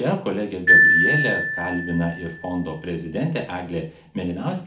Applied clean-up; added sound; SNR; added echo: none; Marimba, xylophone; -3 dB; reverberation time 0.4 s.